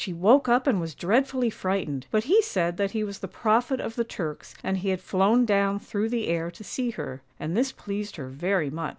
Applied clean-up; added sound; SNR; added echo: none; none; none; none.